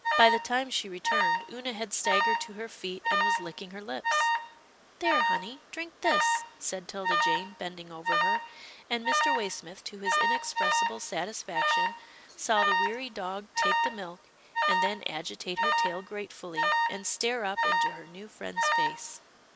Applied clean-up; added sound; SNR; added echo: none; Alarm; -4 dB; none.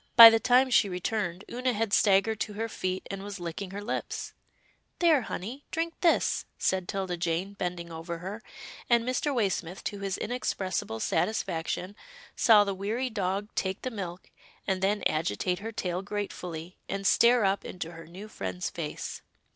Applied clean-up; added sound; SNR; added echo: none; none; none; none.